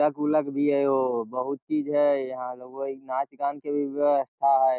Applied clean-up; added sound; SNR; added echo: none; none; none; none.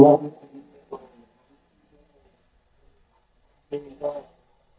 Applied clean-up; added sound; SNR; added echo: neural mask model DeepFilterNet 3.